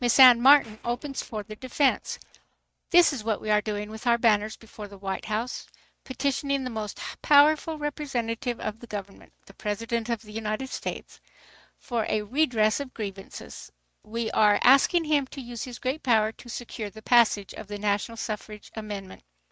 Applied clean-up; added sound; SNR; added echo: neural mask model RNNoise.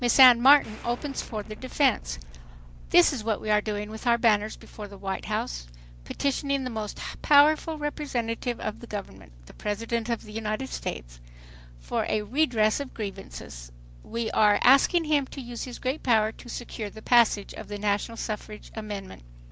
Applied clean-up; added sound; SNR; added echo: none; Explosion; 19 dB; none.